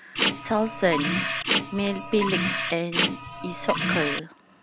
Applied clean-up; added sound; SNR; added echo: none; Printer; 0 dB; none.